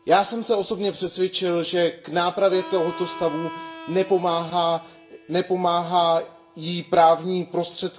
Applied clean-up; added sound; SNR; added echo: none; Harmonica; 19 dB; reverberation time 0.5 s.